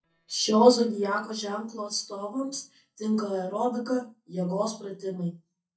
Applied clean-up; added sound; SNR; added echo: neural mask model DeepFilterNet 3.